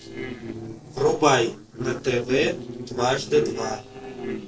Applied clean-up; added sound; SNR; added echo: neural separator model SepFormer DNS4.